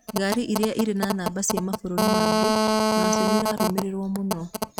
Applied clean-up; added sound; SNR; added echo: neural mask model RNNoise.